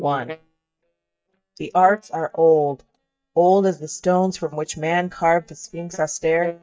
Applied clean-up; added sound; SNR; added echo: neural mask model DeepFilterNet 3.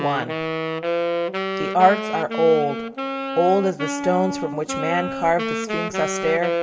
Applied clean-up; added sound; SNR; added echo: none; Wind instrument, woodwind instrument; 3 dB; reverberation time 2.3 s.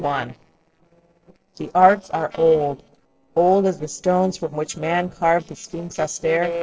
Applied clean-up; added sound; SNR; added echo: neural separator model SepFormer DNS4.